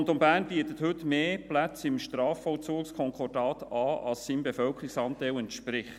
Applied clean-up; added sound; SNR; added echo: none; none; none; none.